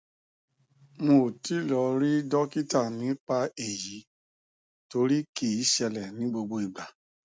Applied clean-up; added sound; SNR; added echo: none; none; none; none.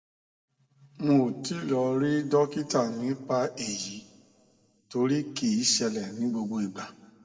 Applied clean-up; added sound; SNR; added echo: none; none; none; reverberation time 1.2 s.